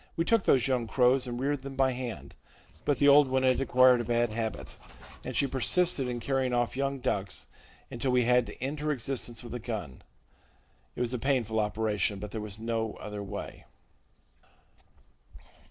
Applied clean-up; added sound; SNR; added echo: neural separator model SepFormer DNS4.